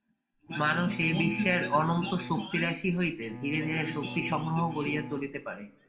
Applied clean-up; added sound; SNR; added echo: none; Bowed string instrument; 12 dB; reverberation time 0.7 s.